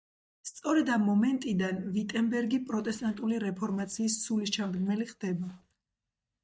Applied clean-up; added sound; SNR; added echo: neural mask model DeepFilterNet 3.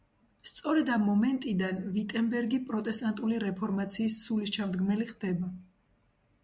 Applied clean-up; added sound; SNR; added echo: none; none; none; none.